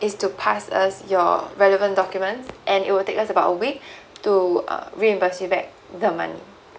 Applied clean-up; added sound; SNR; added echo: none; none; none; none.